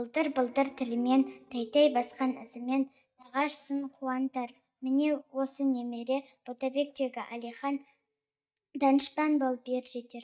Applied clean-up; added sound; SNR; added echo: neural mask model DeepFilterNet 3.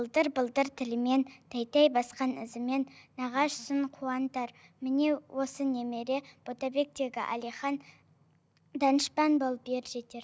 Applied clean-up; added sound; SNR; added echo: none; none; none; none.